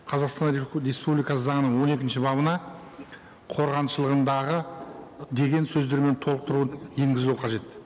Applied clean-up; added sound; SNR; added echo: none; none; none; none.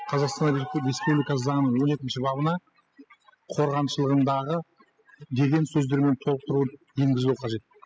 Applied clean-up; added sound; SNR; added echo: classical method spectral subtraction.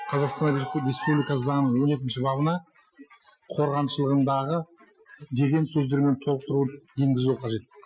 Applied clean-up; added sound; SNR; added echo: classical method Wiener filter.